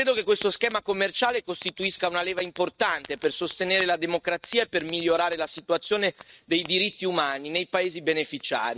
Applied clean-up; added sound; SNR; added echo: neural mask model RNNoise.